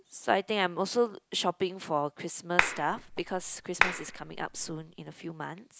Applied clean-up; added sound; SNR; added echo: none; Clapping; 0 dB; none.